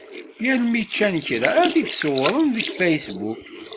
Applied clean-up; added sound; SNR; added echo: neural mask model Resemble Enhance denoiser.